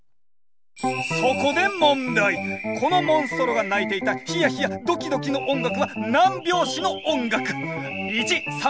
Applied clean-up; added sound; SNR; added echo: none; none; none; none.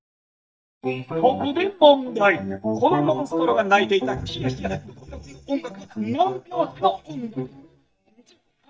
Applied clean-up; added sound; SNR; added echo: neural mask model DeepFilterNet 3.